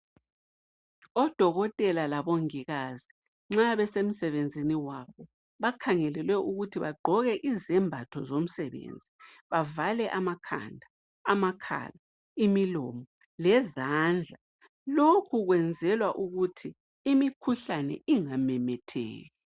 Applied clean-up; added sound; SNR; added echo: none; none; none; none.